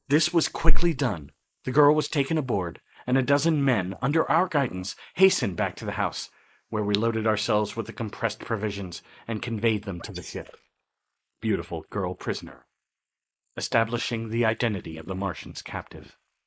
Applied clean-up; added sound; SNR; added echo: neural mask model Resemble Enhance denoiser.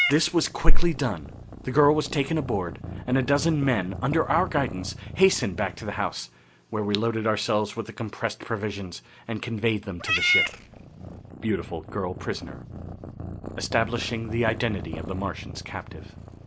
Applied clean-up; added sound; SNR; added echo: none; Meow / Purr; 11 dB; none.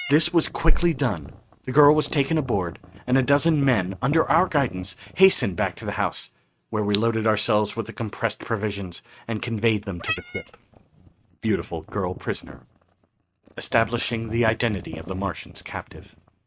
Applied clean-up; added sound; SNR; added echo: neural mask model RNNoise.